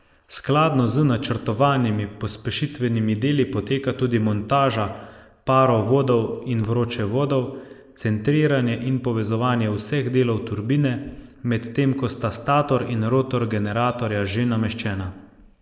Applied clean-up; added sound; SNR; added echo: neural mask model Resemble Enhance denoiser.